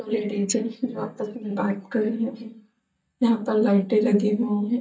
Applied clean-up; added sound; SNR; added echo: neural mask model DeepFilterNet 3.